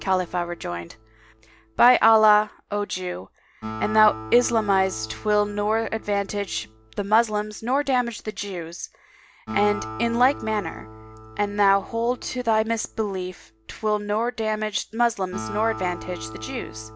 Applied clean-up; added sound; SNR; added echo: none; Acoustic guitar; 15 dB; none.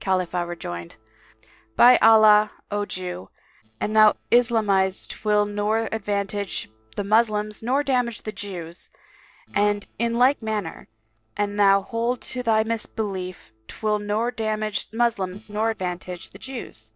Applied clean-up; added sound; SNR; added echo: neural separator model SepFormer DNS4.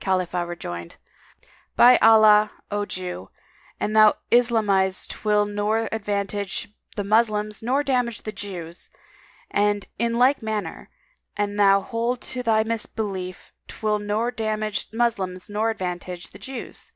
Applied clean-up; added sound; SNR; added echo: none; none; none; none.